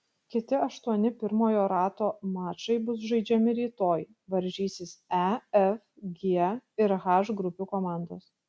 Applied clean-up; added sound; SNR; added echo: none; none; none; none.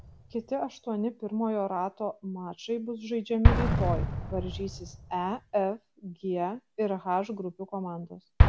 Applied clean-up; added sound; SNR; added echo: none; Explosion; -2 dB; none.